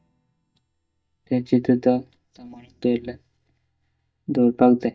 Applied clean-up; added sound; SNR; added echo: neural mask model DeepFilterNet 3.